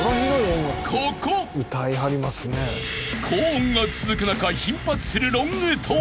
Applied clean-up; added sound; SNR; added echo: none; none; none; none.